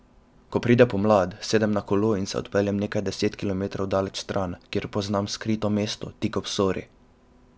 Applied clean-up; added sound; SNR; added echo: none; none; none; none.